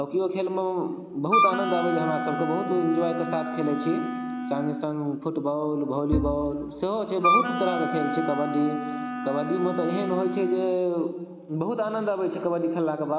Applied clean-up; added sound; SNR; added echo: none; Bowed string instrument + Wind instrument, woodwind instrument; 2 dB; none.